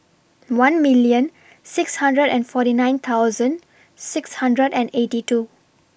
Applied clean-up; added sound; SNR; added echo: none; none; none; none.